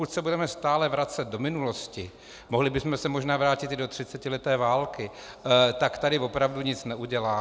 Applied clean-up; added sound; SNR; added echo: none; none; none; none.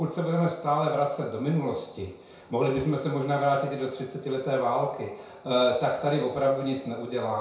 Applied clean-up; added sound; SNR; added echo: none; none; none; reverberation time 0.5 s.